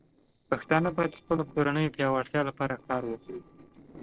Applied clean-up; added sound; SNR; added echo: neural separator model SepFormer DNS4.